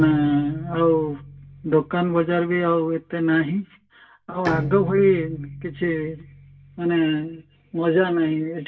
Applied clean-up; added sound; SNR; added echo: none; Bowed string instrument; 12 dB; reverberation time 0.1 s.